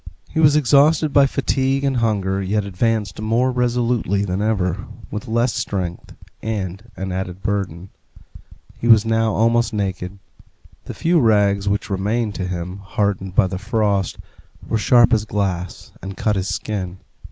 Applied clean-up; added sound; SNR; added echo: none; Typing; 20 dB; none.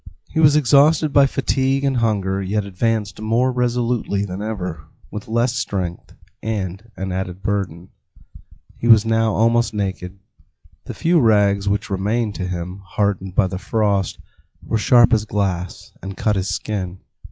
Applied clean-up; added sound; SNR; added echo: classical method log-MMSE.